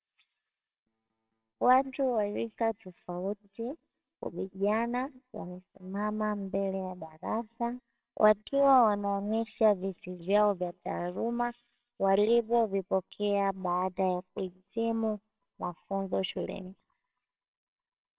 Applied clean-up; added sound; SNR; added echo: neural separator model SepFormer WHAMR!.